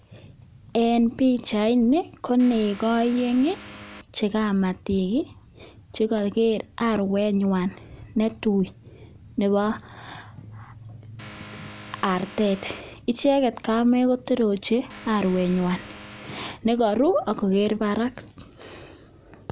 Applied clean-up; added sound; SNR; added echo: none; Vehicle; 17 dB; none.